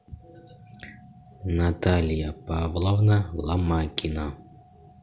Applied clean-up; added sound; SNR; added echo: none; none; none; none.